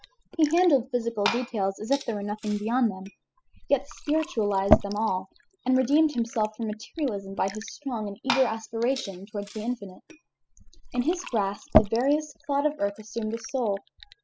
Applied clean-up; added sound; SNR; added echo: classical method spectral subtraction.